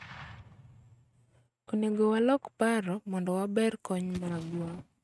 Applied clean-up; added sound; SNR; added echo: neural mask model RNNoise.